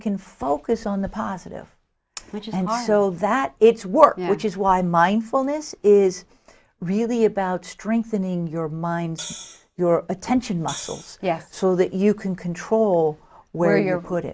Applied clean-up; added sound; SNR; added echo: none; Hi-hat; 15 dB; none.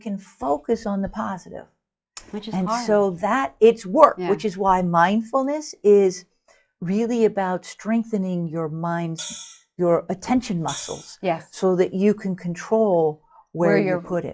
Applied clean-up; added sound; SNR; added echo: classical method log-MMSE.